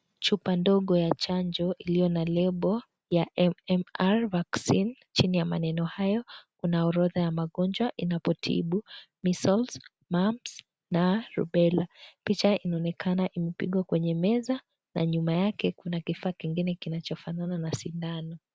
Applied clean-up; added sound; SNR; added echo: none; none; none; none.